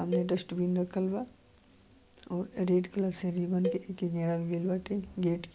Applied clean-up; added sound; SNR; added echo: none; Cowbell; 10 dB; none.